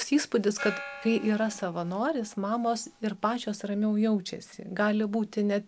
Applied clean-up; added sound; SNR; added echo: none; Gong; 18 dB; none.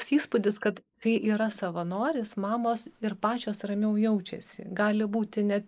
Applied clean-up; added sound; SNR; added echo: neural mask model Resemble Enhance denoiser.